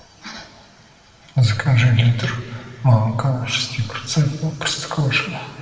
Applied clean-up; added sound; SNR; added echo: none; none; none; reverberation time 1.9 s.